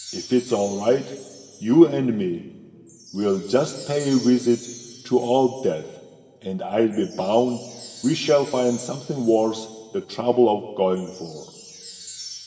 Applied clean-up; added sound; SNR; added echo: none; Wind chime; 20 dB; reverberation time 2.4 s.